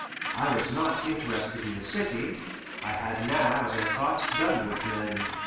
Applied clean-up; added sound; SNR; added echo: none; Gull, seagull; 5 dB; reverberation time 0.7 s.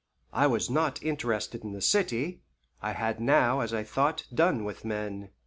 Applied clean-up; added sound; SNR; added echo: none; none; none; none.